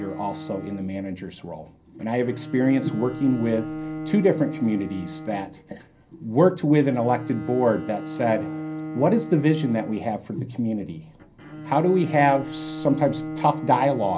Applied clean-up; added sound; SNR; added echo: none; Bowed string instrument; 11 dB; reverberation time 0.3 s.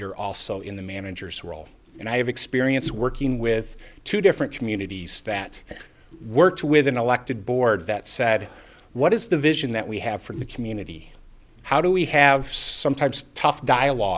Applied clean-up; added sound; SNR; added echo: none; none; none; none.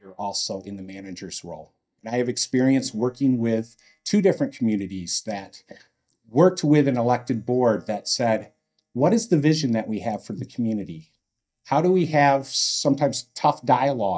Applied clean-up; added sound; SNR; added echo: neural mask model DeepFilterNet 3.